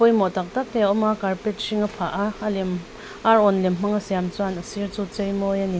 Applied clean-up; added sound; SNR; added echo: none; none; none; none.